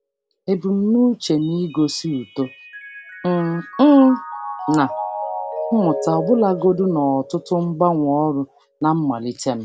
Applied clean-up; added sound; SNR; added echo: none; Mallet percussion; 12 dB; none.